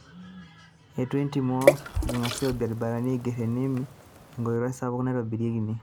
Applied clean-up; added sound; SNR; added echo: none; Water / Splash, splatter; 0 dB; none.